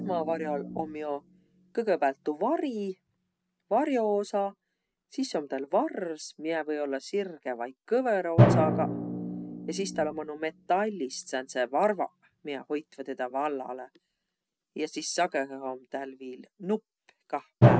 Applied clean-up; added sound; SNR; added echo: none; Drum; 1 dB; none.